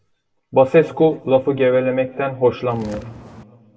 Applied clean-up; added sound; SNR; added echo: none; Walk, footsteps; 19 dB; reverberation time 1.7 s.